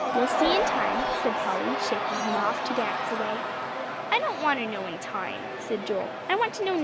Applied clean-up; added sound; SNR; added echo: none; Crowd / Cheering; 0 dB; none.